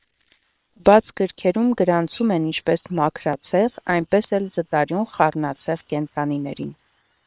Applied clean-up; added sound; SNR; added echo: neural separator model SepFormer WHAM!.